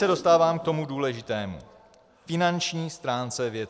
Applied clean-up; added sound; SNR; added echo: none; Packing tape, duct tape; 19 dB; none.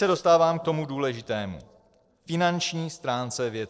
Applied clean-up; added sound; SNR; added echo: neural separator model SepFormer DNS4.